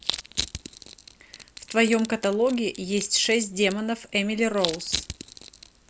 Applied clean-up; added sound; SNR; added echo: none; Crushing; 10 dB; none.